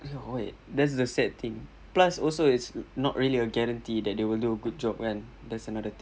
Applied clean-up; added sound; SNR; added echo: none; none; none; none.